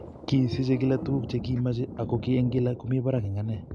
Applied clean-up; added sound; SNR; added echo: none; Thunder + Guitar; 12 dB; none.